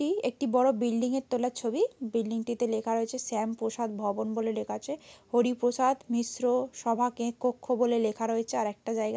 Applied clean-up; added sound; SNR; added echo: none; none; none; none.